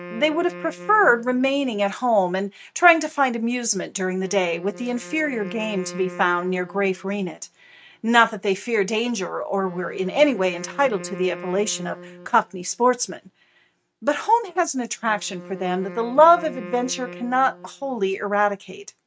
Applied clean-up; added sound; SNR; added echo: neural mask model RNNoise.